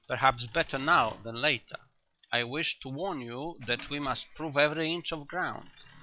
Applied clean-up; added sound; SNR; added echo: classical method log-MMSE.